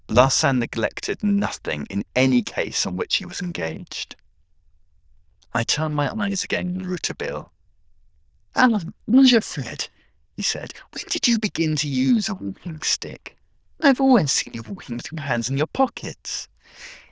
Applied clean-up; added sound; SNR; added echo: neural diffusion model UNIVERSE++.